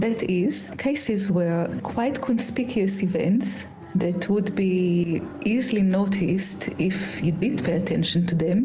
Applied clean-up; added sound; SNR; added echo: none; none; none; none.